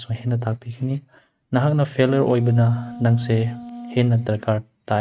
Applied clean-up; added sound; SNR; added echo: neural mask model RNNoise.